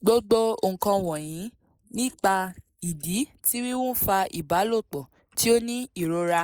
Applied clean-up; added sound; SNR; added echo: neural mask model Resemble Enhance denoiser.